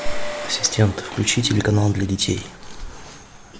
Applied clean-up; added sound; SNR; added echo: none; Engine; 13 dB; none.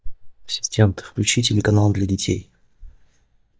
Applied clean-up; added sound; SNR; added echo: neural mask model DeepFilterNet 3.